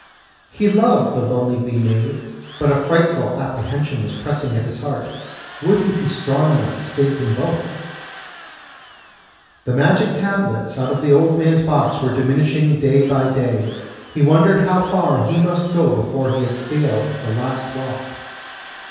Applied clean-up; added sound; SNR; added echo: none; Drill; 19 dB; reverberation time 1.2 s.